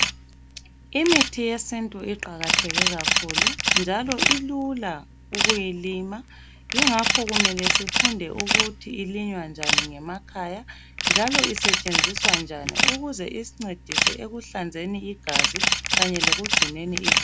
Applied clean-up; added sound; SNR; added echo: none; Camera; -5 dB; none.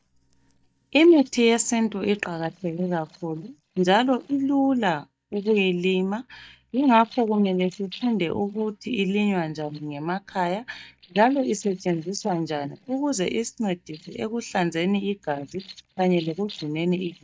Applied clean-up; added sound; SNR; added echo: neural mask model DeepFilterNet 3.